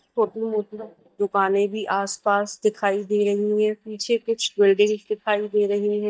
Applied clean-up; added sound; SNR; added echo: neural mask model DeepFilterNet 3.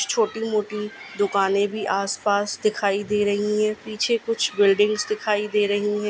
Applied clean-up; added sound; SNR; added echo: none; none; none; none.